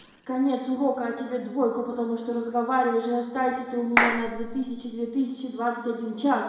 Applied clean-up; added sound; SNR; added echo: none; Clapping; 1 dB; reverberation time 1.1 s.